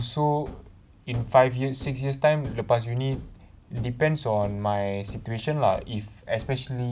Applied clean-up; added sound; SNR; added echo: none; Thump, thud; 18 dB; none.